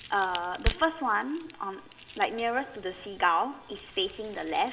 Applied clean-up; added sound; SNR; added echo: none; Crack; 9 dB; reverberation time 2.3 s.